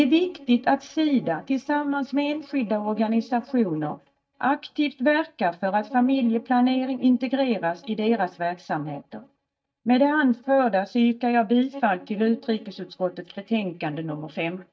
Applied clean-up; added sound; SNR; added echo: neural mask model DeepFilterNet 3.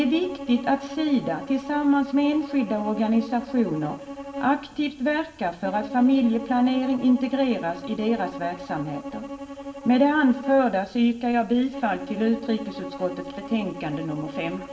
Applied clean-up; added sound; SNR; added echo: none; Bowed string instrument; 12 dB; reverberation time 0.4 s.